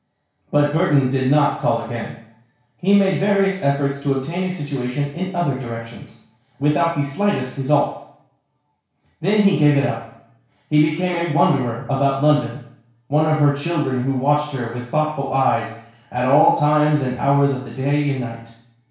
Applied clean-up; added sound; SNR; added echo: none; none; none; reverberation time 0.6 s.